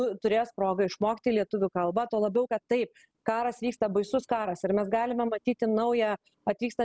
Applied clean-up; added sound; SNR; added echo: none; none; none; none.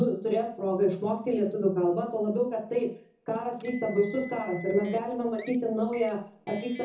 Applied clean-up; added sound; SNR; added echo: none; Car; 18 dB; reverberation time 0.5 s.